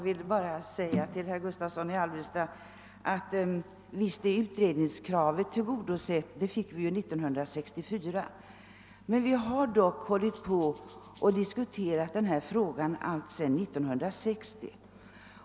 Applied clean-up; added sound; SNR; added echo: none; Rattle (instrument); 16 dB; none.